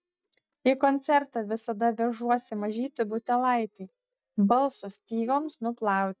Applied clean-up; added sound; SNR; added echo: neural mask model DeepFilterNet 3.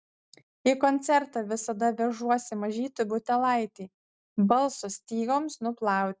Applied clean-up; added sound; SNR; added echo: none; none; none; none.